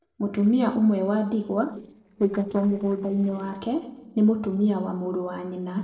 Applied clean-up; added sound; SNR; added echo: neural separator model SepFormer DNS4.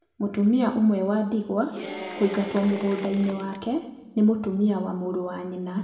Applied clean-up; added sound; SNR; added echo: none; Applause / Cheering; 14 dB; reverberation time 0.9 s.